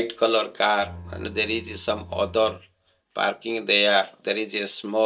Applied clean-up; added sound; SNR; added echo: neural mask model DeepFilterNet 3.